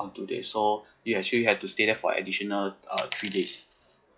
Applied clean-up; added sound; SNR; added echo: classical method log-MMSE.